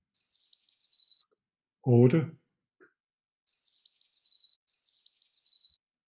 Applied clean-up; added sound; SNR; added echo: none; Bird; 2 dB; none.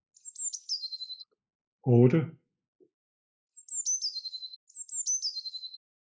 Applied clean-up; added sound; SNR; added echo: neural mask model Resemble Enhance denoiser.